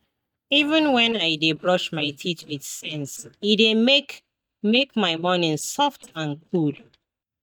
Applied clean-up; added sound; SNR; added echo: neural mask model DeepFilterNet 3.